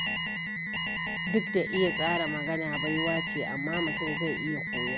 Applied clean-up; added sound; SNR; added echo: none; Alarm; -1 dB; none.